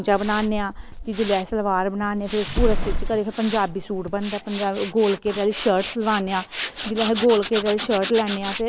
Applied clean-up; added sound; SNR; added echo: none; Tools + Explosion; 6 dB; none.